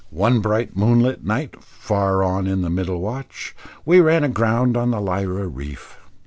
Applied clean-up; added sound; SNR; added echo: none; none; none; none.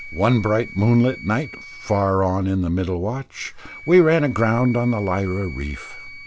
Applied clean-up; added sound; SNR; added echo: none; Wind instrument, woodwind instrument; 19 dB; none.